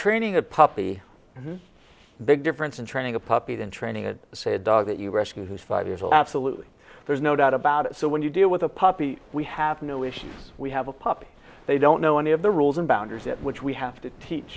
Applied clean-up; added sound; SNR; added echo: none; none; none; none.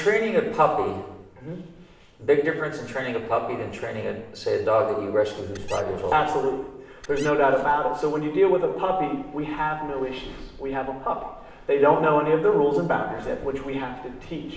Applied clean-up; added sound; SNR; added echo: none; Squeak; 15 dB; reverberation time 0.9 s.